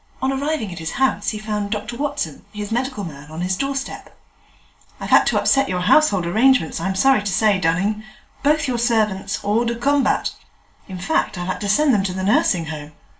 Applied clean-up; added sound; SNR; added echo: none; none; none; reverberation time 0.3 s.